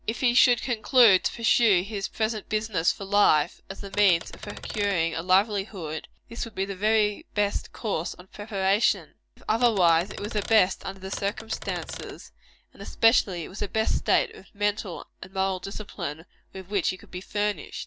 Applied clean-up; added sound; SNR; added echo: none; Typewriter; 14 dB; none.